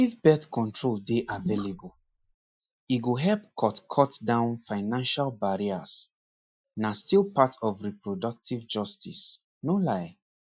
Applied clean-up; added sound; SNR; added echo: classical method Wiener filter.